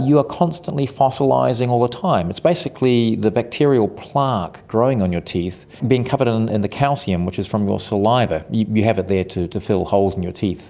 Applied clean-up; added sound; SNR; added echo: none; none; none; none.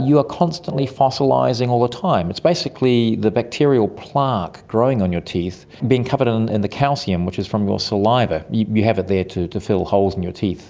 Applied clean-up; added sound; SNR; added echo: none; Wind instrument, woodwind instrument; 16 dB; none.